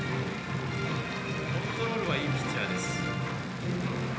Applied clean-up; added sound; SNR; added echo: none; Rain; 15 dB; reverberation time 1.0 s.